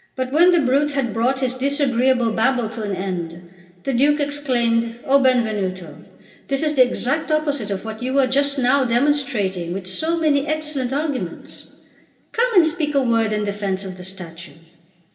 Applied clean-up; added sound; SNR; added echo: none; none; none; reverberation time 1.5 s.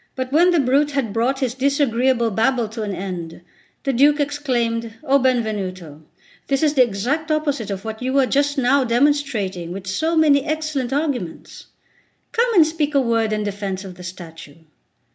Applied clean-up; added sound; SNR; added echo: none; none; none; none.